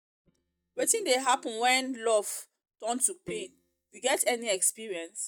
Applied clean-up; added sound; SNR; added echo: neural mask model DeepFilterNet 3.